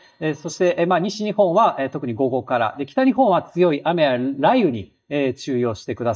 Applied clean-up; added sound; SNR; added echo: neural mask model DeepFilterNet 3.